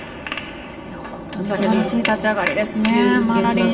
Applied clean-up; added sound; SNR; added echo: none; none; none; reverberation time 0.4 s.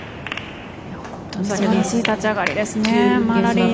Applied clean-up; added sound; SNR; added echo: none; none; none; none.